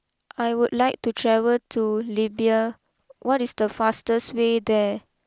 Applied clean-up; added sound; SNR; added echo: none; none; none; none.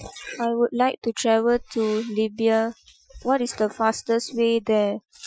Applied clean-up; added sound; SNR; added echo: classical method Wiener filter.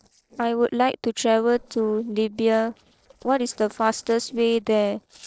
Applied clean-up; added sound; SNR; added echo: neural separator model SepFormer DNS4.